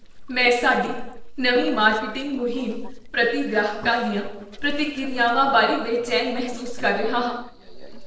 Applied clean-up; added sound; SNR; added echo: neural separator model SepFormer DNS4.